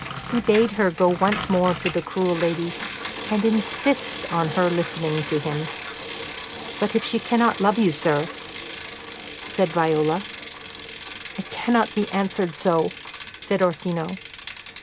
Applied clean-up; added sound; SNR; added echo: none; Bicycle; 11 dB; none.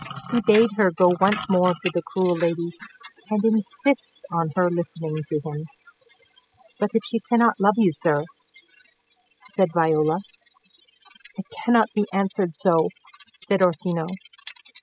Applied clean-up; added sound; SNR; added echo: classical method spectral subtraction.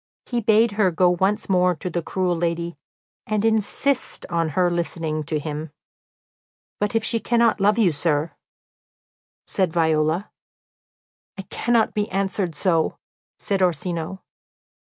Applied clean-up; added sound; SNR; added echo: none; none; none; none.